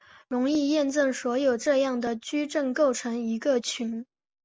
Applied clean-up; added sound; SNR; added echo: none; none; none; none.